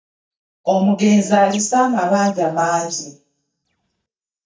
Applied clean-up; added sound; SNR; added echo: neural mask model DeepFilterNet 3.